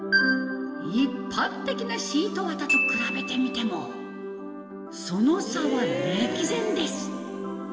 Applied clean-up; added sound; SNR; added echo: none; Glockenspiel; 6 dB; reverberation time 1.7 s.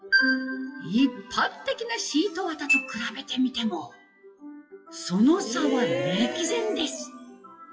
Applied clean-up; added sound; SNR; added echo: classical method WPE with log-MMSE.